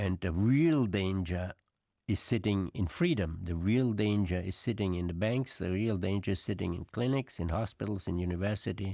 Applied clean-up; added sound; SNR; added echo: none; none; none; none.